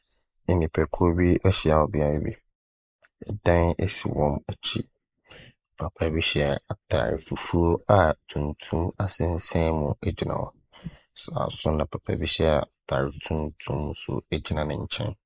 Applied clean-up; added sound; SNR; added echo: neural mask model Resemble Enhance denoiser.